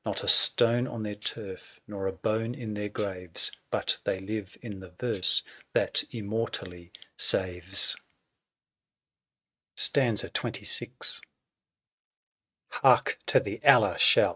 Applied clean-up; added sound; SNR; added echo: neural mask model RNNoise.